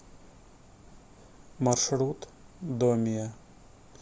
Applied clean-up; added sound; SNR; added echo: none; none; none; none.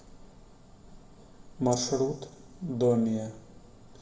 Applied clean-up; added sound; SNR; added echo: none; none; none; reverberation time 0.9 s.